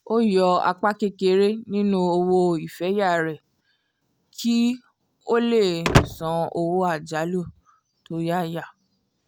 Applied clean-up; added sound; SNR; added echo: none; Slam / Wood; 1 dB; none.